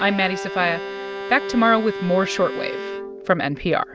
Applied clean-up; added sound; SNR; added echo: none; Bowed string instrument; 10 dB; none.